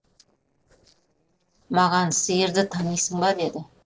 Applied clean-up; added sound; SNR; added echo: neural separator model SepFormer DNS4.